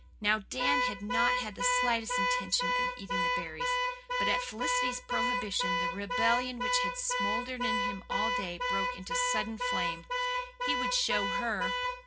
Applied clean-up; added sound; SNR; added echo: none; Alarm / Car; -3 dB; reverberation time 0.3 s.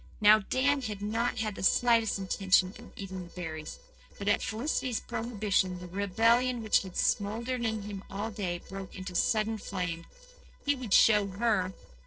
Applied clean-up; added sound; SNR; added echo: neural separator model SepFormer DNS4.